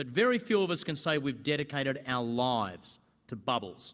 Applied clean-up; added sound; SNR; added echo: none; none; none; none.